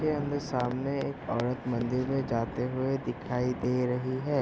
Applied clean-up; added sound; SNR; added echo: none; Thunder; 12 dB; none.